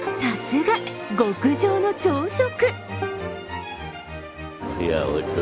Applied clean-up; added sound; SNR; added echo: none; Plucked string instrument; 14 dB; none.